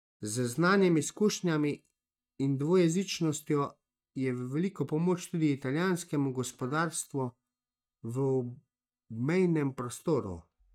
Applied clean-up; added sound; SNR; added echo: neural mask model DeepFilterNet 3.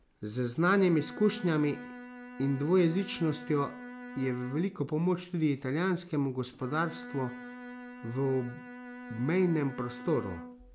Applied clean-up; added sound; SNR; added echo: none; Bowed string instrument; 14 dB; none.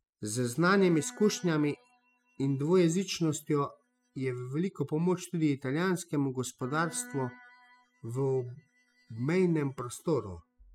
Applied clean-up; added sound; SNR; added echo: classical method spectral subtraction.